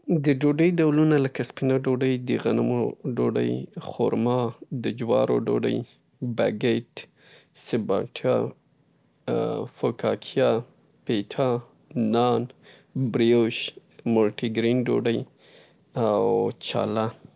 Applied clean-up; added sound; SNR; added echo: none; none; none; none.